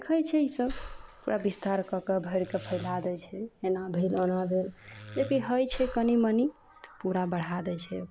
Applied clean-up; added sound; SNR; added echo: none; Wood + Breathing; 16 dB; none.